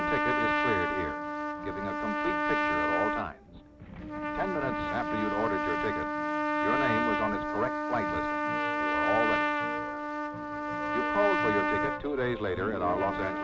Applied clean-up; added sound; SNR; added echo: none; Trumpet; -3 dB; none.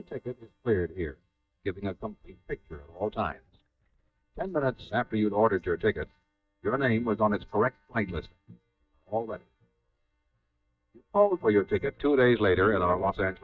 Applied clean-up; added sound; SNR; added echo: neural mask model DeepFilterNet 3.